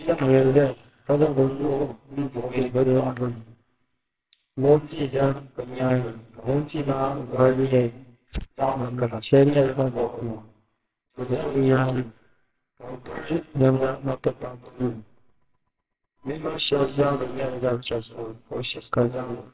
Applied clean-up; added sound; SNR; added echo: neural separator model SepFormer WHAMR!.